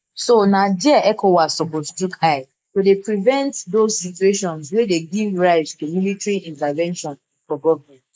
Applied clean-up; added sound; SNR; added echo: neural mask model Resemble Enhance denoiser.